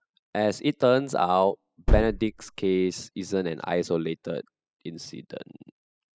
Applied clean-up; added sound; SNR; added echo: classical method spectral subtraction.